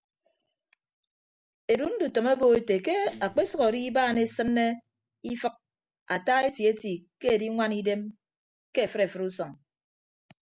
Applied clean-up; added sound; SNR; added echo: neural separator model SepFormer DNS4.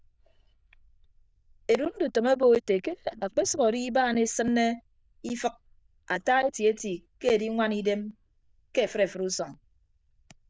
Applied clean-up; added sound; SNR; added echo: neural diffusion model UNIVERSE++.